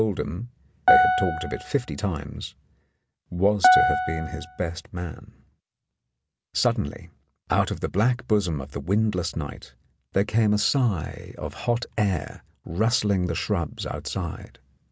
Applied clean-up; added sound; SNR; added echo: none; Piano; -3 dB; none.